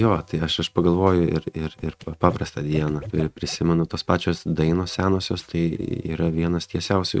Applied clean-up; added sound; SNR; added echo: neural mask model RNNoise.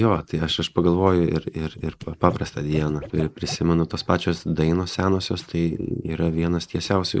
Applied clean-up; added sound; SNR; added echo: neural mask model Resemble Enhance denoiser.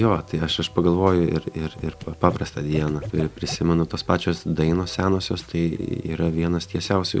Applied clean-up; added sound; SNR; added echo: none; Scratching (performance technique); 13 dB; none.